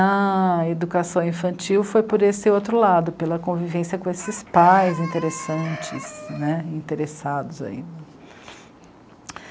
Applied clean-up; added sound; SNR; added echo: none; Chicken, rooster; 14 dB; none.